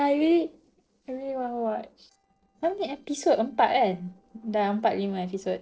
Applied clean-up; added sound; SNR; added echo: neural separator model SepFormer DNS4.